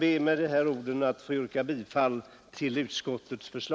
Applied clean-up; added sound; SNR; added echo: none; none; none; none.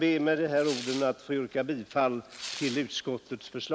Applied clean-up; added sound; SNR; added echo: none; Tearing; 15 dB; none.